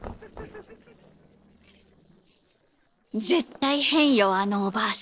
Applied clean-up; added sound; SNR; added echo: neural separator model SepFormer DNS4.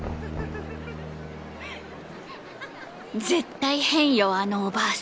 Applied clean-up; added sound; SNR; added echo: none; Knock; 17 dB; none.